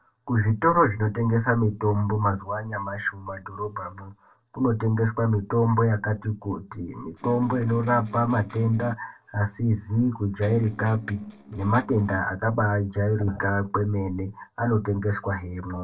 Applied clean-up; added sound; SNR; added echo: neural separator model SepFormer DNS4.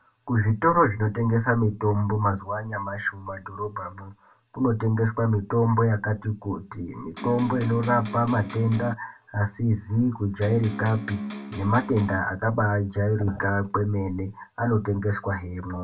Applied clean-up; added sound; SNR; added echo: none; Electric guitar; 10 dB; reverberation time 0.2 s.